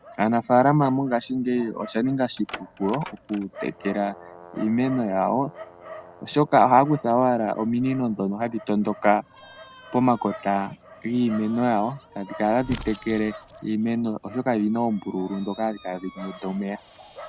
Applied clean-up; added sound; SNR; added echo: none; Dog; 18 dB; none.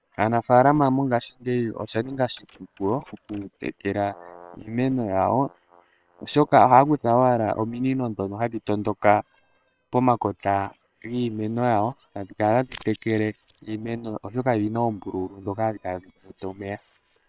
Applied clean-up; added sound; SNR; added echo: neural separator model SepFormer WHAM!.